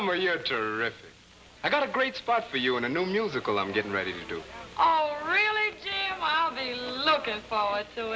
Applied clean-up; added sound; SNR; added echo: none; none; none; none.